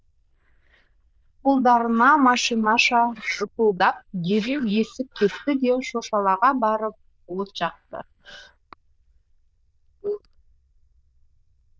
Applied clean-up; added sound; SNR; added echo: neural diffusion model UNIVERSE++.